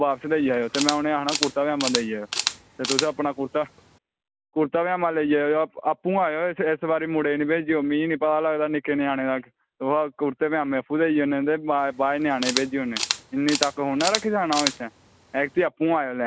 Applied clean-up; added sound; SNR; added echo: none; Camera; 7 dB; none.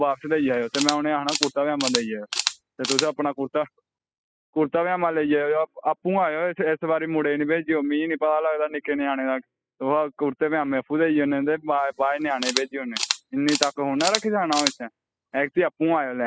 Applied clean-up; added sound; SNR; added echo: classical method spectral subtraction.